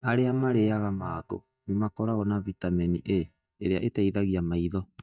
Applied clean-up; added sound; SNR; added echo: neural mask model DeepFilterNet 3.